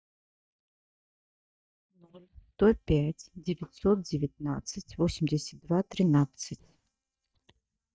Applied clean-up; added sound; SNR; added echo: neural mask model DeepFilterNet 3.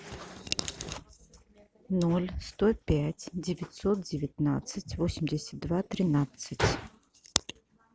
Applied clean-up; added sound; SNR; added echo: none; none; none; none.